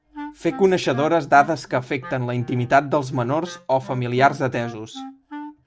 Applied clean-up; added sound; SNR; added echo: none; Wind instrument, woodwind instrument; 17 dB; none.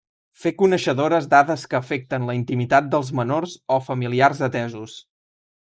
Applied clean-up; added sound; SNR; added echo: neural mask model Resemble Enhance denoiser.